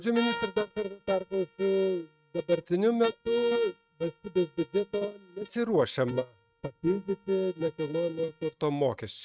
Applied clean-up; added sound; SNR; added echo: neural mask model RNNoise.